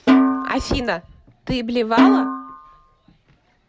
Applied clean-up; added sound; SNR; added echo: none; Snare drum; -5 dB; none.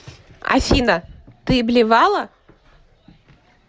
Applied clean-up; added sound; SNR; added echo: none; none; none; none.